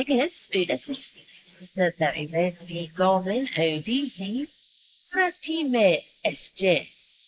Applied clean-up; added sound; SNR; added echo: neural mask model Resemble Enhance denoiser.